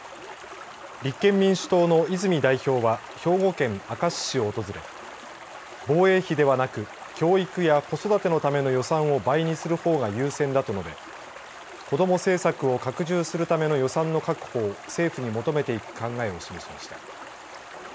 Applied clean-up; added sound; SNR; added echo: none; Stream; 16 dB; none.